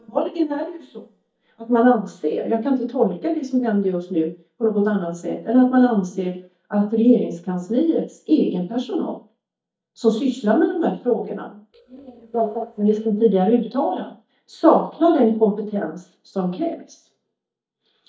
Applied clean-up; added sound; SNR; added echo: neural mask model DeepFilterNet 3.